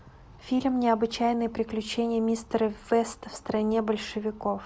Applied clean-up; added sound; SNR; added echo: none; none; none; none.